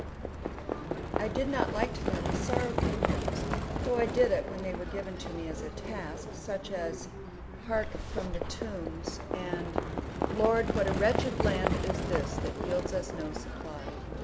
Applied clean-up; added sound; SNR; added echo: none; Livestock, farm animals, working animals; -1 dB; none.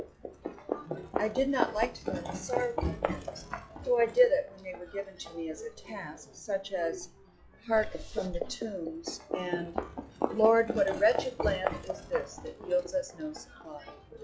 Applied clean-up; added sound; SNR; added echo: classical method log-MMSE.